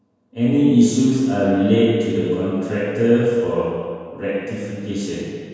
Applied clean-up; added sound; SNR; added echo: none; none; none; reverberation time 1.9 s.